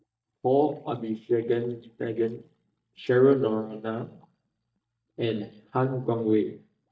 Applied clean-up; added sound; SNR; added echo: neural mask model DeepFilterNet 3.